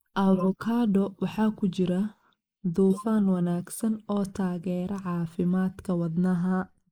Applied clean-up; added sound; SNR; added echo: neural mask model Resemble Enhance denoiser.